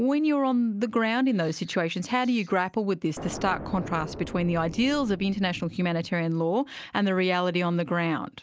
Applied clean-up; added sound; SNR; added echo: none; Explosion; 13 dB; none.